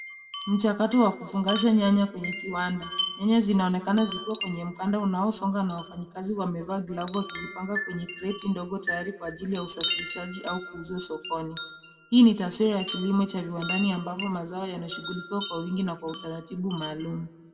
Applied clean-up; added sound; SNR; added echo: none; Wind chime; 10 dB; reverberation time 1.4 s.